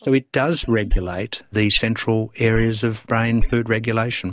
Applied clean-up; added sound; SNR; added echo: neural mask model DeepFilterNet 3.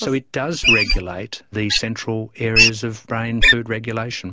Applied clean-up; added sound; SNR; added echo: none; Wild animals; -3 dB; none.